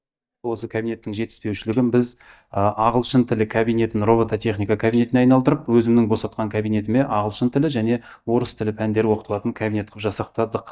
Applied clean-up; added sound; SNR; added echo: neural mask model DeepFilterNet 3.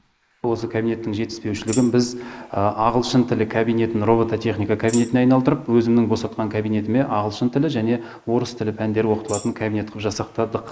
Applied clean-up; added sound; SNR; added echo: neural mask model Resemble Enhance denoiser.